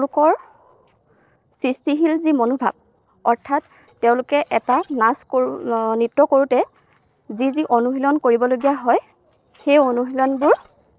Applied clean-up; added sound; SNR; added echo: neural separator model SepFormer DNS4.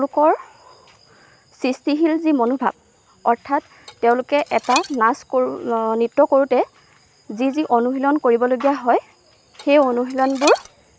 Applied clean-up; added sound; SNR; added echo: none; Dishes, pots, and pans; 13 dB; none.